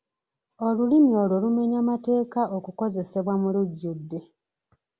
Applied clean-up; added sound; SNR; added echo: none; none; none; none.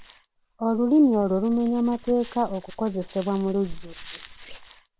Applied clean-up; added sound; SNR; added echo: neural separator model SepFormer WHAM!.